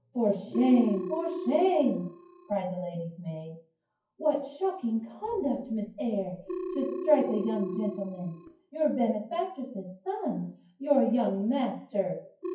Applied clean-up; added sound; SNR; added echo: classical method WPE with log-MMSE.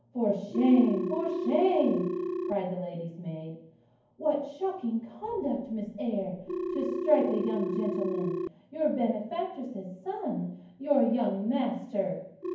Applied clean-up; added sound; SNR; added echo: none; Telephone; 7 dB; reverberation time 0.9 s.